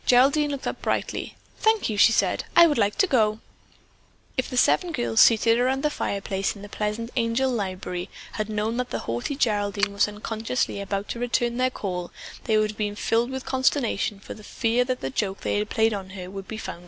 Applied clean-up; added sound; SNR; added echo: none; none; none; none.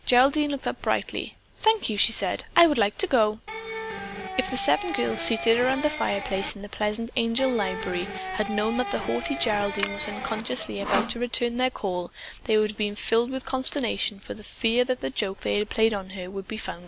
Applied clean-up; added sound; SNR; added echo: none; Sawing + Electric guitar; 8 dB; none.